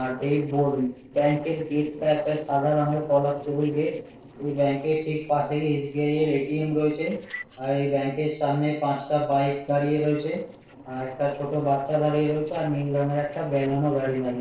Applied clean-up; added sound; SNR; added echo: neural separator model SepFormer DNS4.